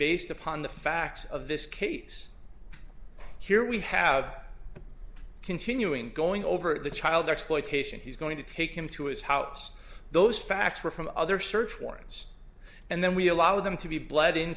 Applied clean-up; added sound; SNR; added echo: none; none; none; none.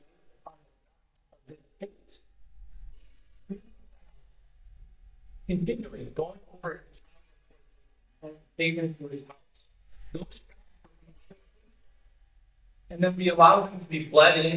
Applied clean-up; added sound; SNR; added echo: neural mask model DeepFilterNet 3.